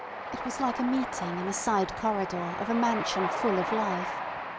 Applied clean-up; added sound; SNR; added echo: none; Train; 3 dB; none.